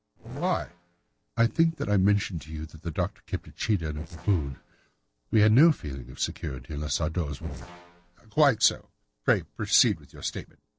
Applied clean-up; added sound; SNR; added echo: neural separator model SepFormer DNS4.